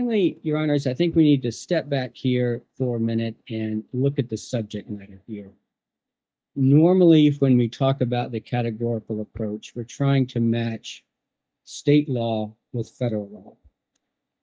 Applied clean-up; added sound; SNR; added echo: neural mask model DeepFilterNet 3.